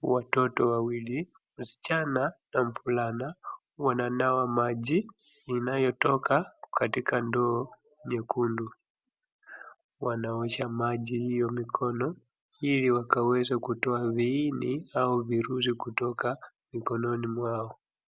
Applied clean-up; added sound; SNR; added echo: none; none; none; none.